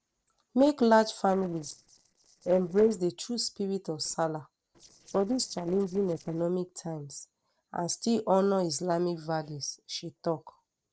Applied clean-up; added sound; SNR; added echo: neural separator model SepFormer DNS4.